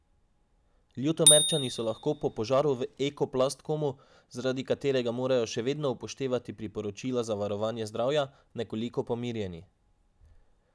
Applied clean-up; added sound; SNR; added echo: none; Bicycle bell; -3 dB; none.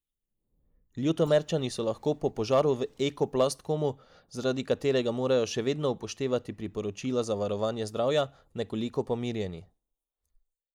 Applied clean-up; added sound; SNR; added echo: neural mask model Resemble Enhance denoiser.